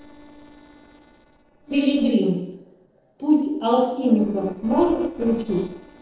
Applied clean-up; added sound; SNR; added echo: neural separator model SepFormer DNS4.